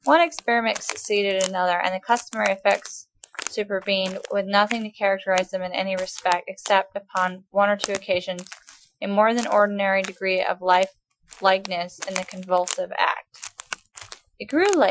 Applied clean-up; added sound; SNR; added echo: classical method Wiener filter.